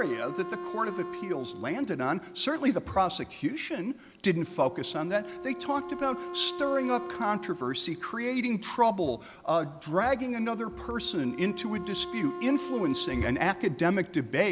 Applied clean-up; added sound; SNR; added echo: none; Wind instrument, woodwind instrument; 11 dB; none.